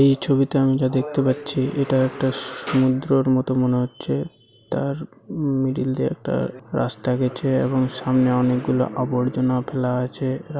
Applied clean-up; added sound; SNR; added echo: none; none; none; none.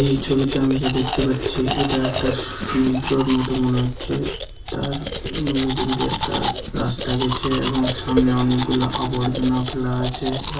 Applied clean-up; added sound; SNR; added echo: none; Domestic sounds, home sounds; 6 dB; reverberation time 0.1 s.